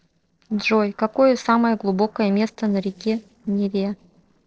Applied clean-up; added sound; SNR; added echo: neural separator model SepFormer DNS4.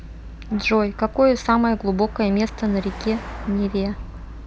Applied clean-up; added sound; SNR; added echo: none; Car passing by; 20 dB; none.